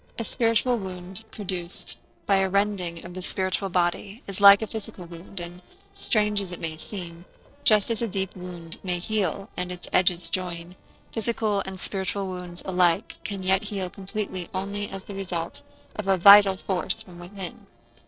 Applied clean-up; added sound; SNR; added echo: neural separator model SepFormer DNS4.